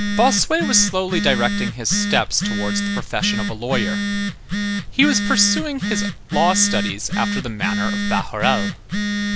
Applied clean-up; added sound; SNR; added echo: none; Telephone; 1 dB; none.